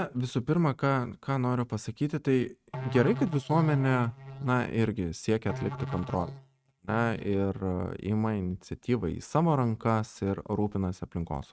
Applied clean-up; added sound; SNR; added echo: neural mask model RNNoise.